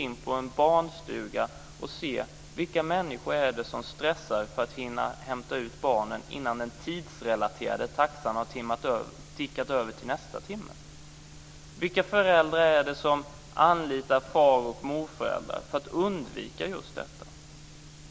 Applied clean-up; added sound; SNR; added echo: none; none; none; none.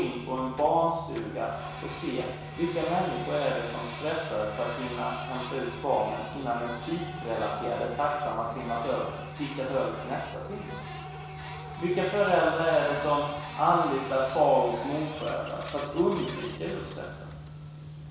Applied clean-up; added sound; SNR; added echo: none; Printer; 13 dB; reverberation time 1.1 s.